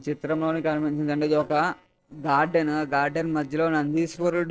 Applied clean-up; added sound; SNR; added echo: neural separator model SepFormer DNS4.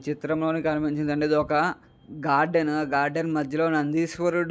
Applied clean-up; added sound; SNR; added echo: none; none; none; none.